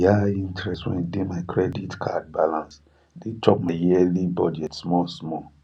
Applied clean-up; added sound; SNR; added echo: none; none; none; none.